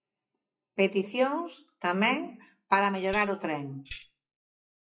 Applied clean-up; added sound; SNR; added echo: classical method WPE with log-MMSE.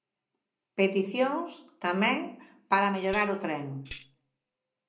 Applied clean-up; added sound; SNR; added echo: none; Tambourine; 18 dB; reverberation time 0.5 s.